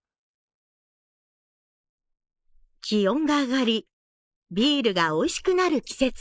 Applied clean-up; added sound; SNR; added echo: neural mask model Resemble Enhance denoiser.